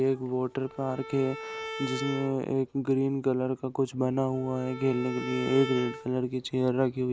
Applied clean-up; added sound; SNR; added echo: none; Bowed string instrument; 12 dB; none.